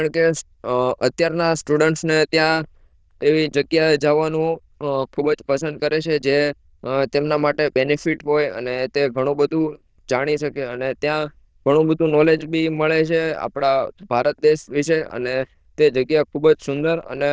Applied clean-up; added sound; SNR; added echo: neural diffusion model UNIVERSE++.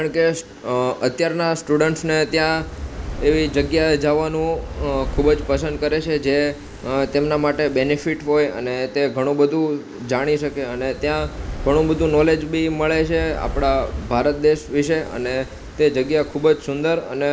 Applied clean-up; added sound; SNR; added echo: none; Fire; 13 dB; none.